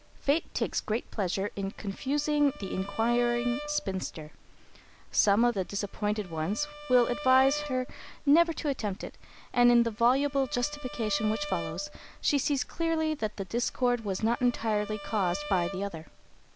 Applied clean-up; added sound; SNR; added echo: none; Bowed string instrument; 16 dB; none.